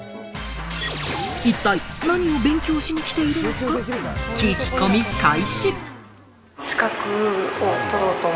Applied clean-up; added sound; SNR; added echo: none; none; none; none.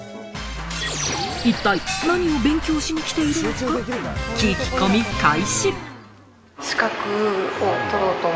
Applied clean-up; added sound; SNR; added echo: none; Gong; 11 dB; none.